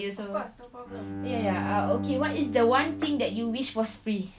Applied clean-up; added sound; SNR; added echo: none; Bowed string instrument; 7 dB; none.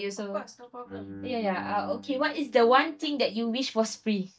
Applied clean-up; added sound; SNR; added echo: neural mask model DeepFilterNet 3.